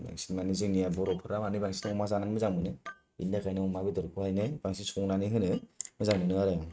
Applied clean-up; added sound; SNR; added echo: neural mask model RNNoise.